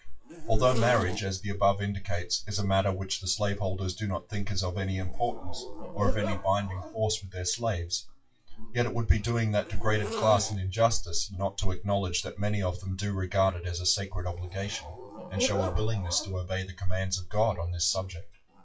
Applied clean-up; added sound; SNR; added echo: classical method WPE with log-MMSE.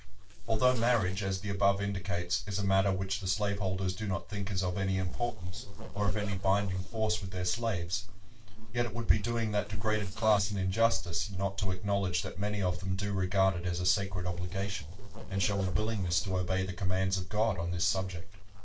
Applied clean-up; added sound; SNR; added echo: neural separator model SepFormer DNS4.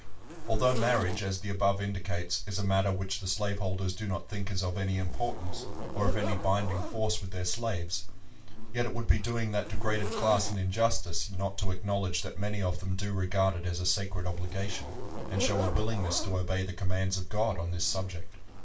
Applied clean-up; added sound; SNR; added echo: none; Zipper (clothing); 15 dB; reverberation time 0.2 s.